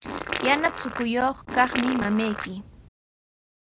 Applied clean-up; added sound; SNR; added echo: none; Fart; 7 dB; none.